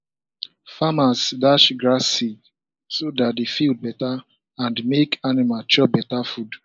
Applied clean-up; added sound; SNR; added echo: neural mask model Resemble Enhance denoiser.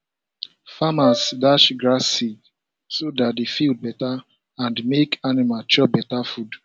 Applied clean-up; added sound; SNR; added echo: none; Brass instrument; 7 dB; none.